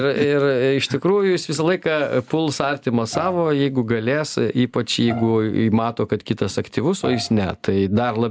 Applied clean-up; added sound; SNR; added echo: none; Bowed string instrument; 16 dB; none.